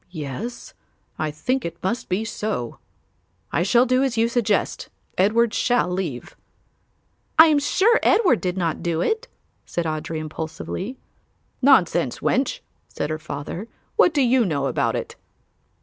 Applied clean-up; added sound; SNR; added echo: none; none; none; none.